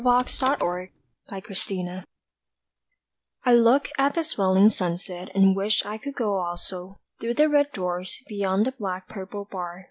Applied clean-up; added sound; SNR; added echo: none; Door; 16 dB; none.